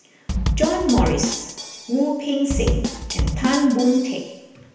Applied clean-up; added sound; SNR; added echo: none; Bass drum / Snare drum; 3 dB; reverberation time 0.9 s.